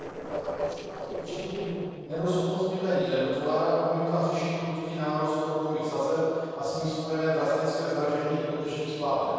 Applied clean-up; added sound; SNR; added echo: neural separator model SepFormer DNS4.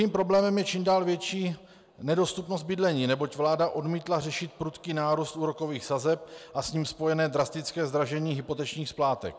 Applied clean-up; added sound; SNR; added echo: none; none; none; none.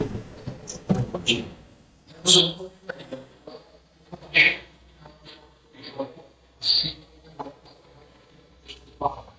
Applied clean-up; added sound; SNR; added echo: neural mask model DeepFilterNet 3.